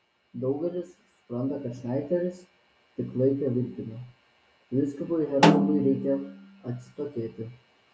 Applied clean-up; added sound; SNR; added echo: none; Snare drum; -4 dB; none.